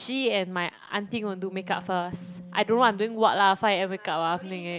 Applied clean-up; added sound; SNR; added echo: none; Wind instrument, woodwind instrument; 19 dB; none.